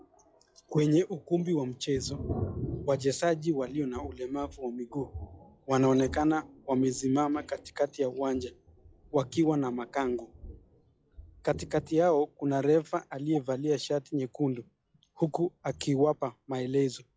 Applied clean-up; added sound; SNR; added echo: classical method log-MMSE.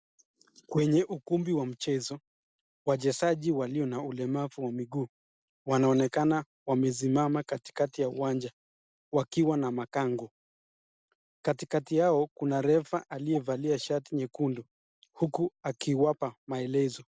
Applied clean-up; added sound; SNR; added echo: none; none; none; none.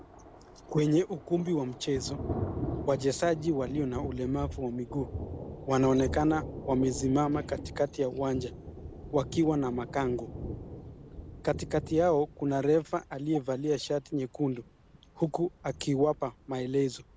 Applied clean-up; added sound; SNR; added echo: none; Thunder; 11 dB; none.